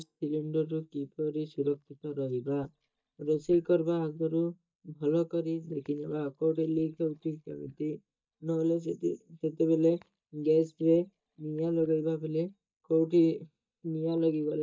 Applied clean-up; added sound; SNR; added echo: neural mask model DeepFilterNet 3.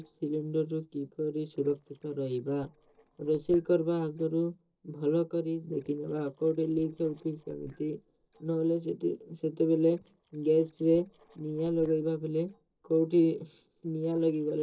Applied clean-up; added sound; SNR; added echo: neural separator model SepFormer DNS4.